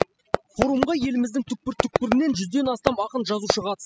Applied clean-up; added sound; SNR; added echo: classical method spectral subtraction.